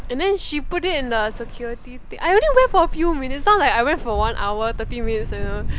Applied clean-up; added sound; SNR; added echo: none; Ocean; 5 dB; none.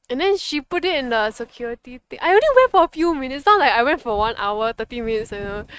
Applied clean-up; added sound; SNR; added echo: neural mask model RNNoise.